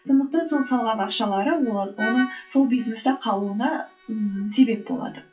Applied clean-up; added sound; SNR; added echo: classical method WPE with log-MMSE.